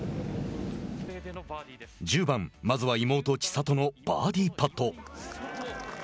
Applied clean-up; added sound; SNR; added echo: none; none; none; none.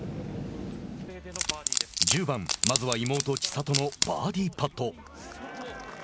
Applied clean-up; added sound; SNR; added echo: none; Wood; -1 dB; none.